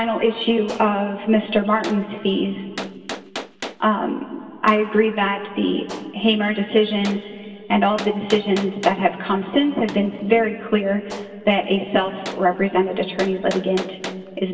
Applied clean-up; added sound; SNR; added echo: none; Gunshot, gunfire; 16 dB; reverberation time 2.5 s.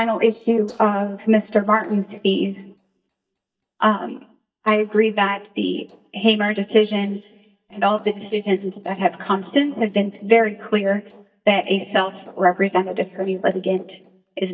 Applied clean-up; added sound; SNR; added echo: neural mask model DeepFilterNet 3.